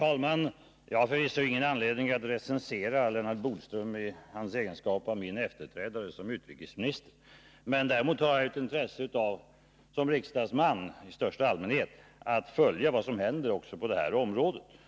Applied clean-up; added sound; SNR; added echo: none; none; none; none.